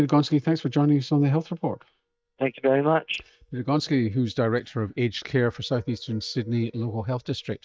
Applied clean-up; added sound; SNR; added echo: neural mask model DeepFilterNet 3.